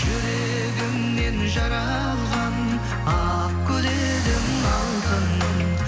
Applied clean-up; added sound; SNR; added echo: none; Explosion; 14 dB; none.